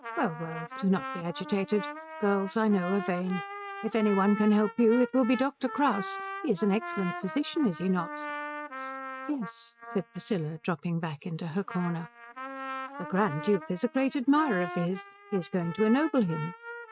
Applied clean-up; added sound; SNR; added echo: neural mask model RNNoise.